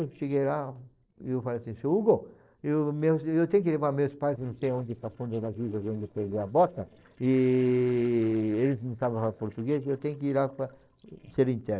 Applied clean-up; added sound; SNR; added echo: neural separator model SepFormer DNS4.